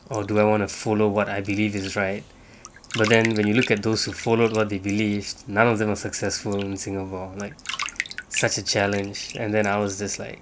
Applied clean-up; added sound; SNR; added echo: none; Bathtub (filling or washing); 14 dB; none.